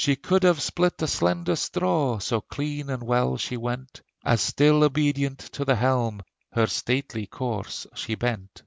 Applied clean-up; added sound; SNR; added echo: none; none; none; none.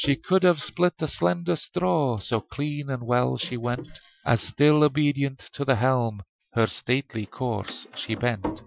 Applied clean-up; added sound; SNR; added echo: classical method Wiener filter.